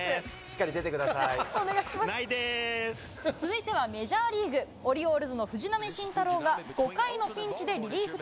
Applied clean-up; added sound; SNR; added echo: none; none; none; none.